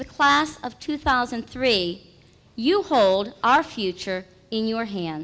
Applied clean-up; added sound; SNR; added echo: none; none; none; none.